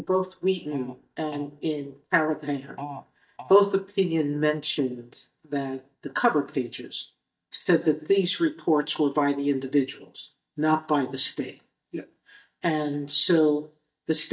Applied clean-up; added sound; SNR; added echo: neural mask model DeepFilterNet 3.